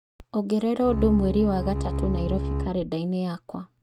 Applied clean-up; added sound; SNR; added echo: neural mask model RNNoise.